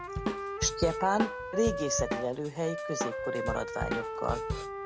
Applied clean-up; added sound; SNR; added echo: none; Drum kit + Wind instrument, woodwind instrument; 1 dB; none.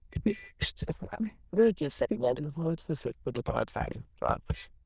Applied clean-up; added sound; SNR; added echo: neural diffusion model UNIVERSE++.